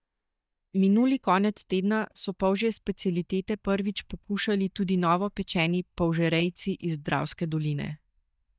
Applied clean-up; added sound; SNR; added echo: neural mask model DeepFilterNet 3.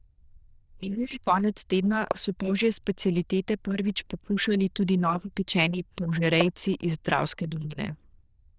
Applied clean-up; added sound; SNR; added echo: neural diffusion model UNIVERSE++.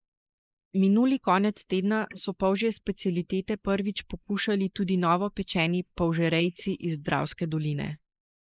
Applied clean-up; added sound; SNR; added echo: neural mask model Resemble Enhance denoiser.